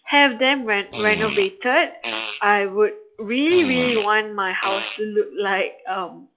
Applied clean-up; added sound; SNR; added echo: classical method log-MMSE.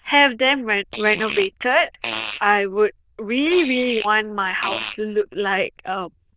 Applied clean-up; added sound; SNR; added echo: neural diffusion model UNIVERSE++.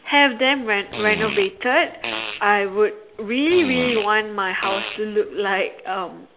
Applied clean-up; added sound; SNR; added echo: none; Fart; 10 dB; none.